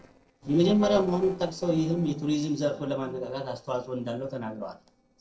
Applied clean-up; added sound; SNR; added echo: neural separator model SepFormer DNS4.